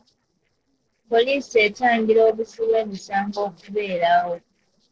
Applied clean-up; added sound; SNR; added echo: neural separator model SepFormer DNS4.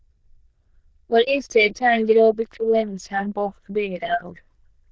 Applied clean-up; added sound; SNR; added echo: neural diffusion model UNIVERSE++.